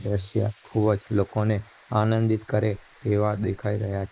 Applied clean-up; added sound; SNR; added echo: neural mask model Resemble Enhance denoiser.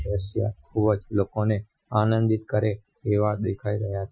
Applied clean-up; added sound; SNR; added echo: classical method Wiener filter.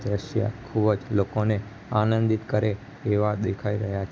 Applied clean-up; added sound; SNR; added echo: none; none; none; none.